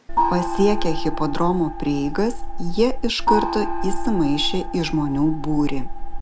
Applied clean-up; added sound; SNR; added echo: none; Gong; 0 dB; none.